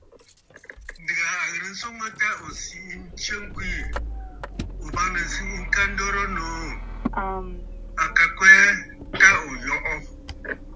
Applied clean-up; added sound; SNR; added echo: none; Motor vehicle (road); 10 dB; none.